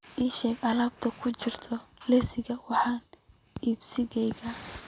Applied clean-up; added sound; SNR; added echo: none; none; none; none.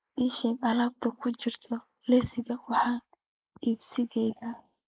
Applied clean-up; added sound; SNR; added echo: neural mask model Resemble Enhance denoiser.